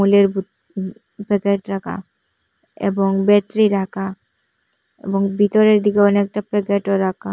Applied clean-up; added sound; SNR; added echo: none; none; none; none.